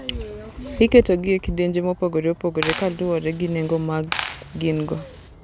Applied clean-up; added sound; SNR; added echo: none; Coin (dropping); 10 dB; none.